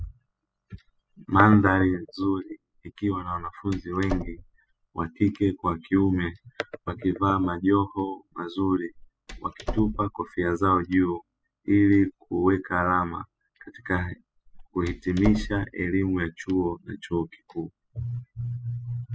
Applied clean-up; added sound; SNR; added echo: classical method spectral subtraction.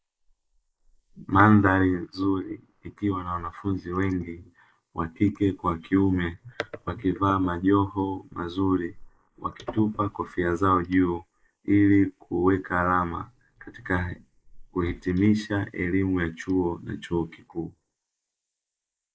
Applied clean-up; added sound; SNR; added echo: neural mask model Resemble Enhance denoiser.